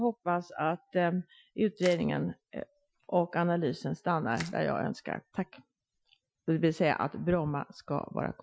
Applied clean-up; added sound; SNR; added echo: classical method Wiener filter.